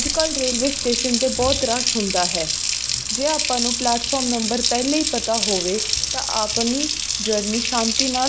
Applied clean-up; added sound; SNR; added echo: none; Water tap, faucet; -1 dB; none.